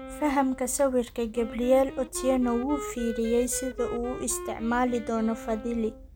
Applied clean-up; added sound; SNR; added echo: none; Wind instrument, woodwind instrument; 13 dB; none.